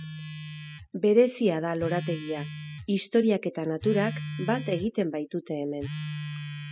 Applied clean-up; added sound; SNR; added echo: classical method spectral subtraction.